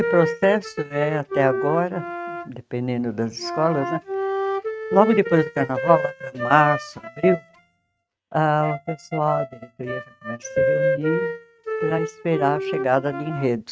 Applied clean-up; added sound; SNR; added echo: neural mask model RNNoise.